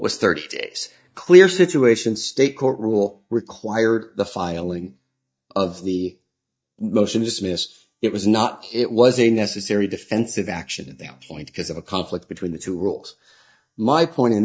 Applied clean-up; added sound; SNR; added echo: neural mask model DeepFilterNet 3.